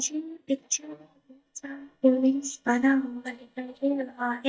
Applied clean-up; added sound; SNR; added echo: neural mask model DeepFilterNet 3.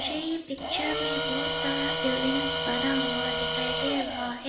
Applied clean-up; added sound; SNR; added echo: none; Tools; -1 dB; reverberation time 1.0 s.